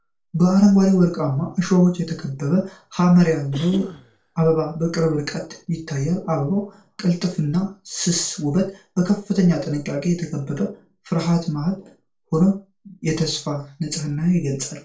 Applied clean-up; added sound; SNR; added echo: neural separator model SepFormer DNS4.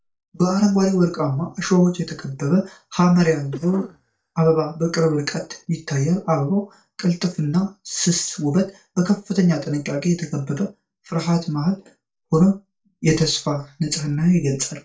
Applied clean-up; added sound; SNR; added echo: neural mask model DeepFilterNet 3.